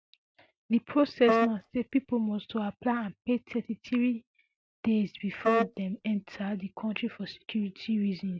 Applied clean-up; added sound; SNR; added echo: none; Wind instrument, woodwind instrument; 0 dB; none.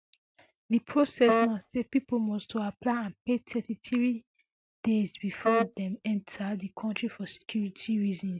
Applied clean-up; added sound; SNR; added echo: neural mask model RNNoise.